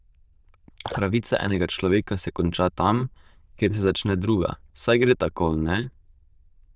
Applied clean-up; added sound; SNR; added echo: neural diffusion model UNIVERSE++.